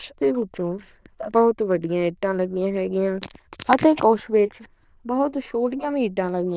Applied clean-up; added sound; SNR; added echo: neural diffusion model UNIVERSE++.